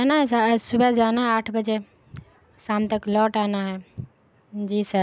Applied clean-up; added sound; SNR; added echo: none; none; none; none.